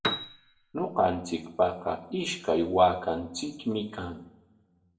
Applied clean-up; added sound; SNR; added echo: none; Piano; 6 dB; reverberation time 0.6 s.